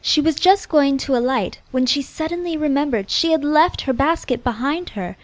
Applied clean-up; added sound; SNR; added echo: none; none; none; none.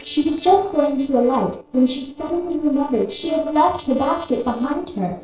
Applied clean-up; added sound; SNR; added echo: neural separator model SepFormer DNS4.